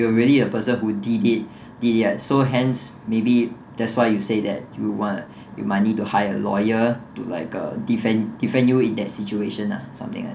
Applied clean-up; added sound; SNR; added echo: none; none; none; none.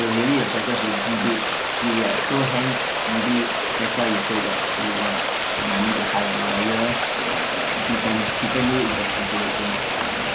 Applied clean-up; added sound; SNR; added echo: none; Stream; -4 dB; none.